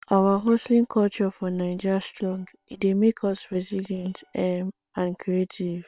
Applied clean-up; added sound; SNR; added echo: neural separator model SepFormer WHAM!.